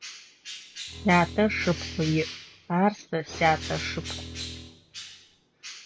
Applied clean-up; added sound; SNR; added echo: none; Bird + Bowed string instrument; 11 dB; none.